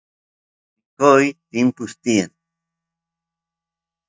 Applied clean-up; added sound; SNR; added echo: neural mask model DeepFilterNet 3.